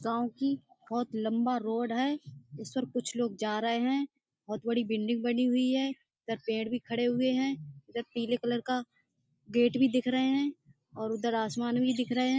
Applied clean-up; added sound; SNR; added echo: neural mask model Resemble Enhance denoiser.